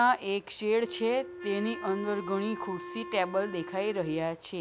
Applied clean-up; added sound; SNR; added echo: none; Wind instrument, woodwind instrument; 12 dB; none.